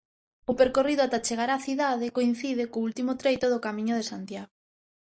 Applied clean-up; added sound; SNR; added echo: neural mask model Resemble Enhance denoiser.